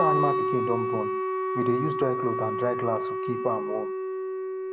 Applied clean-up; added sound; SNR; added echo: none; Wind instrument, woodwind instrument; -2 dB; none.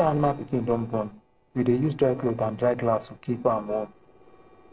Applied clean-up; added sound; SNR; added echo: neural separator model SepFormer DNS4.